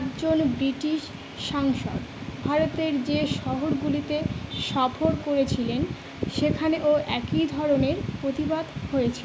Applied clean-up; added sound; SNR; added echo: none; none; none; none.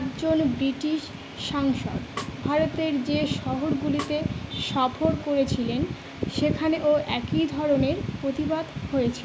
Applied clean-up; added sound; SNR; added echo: none; Snare drum; 17 dB; none.